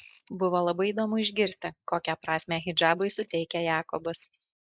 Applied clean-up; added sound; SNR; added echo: neural mask model Resemble Enhance denoiser.